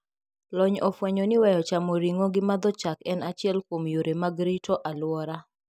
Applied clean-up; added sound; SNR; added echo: none; none; none; none.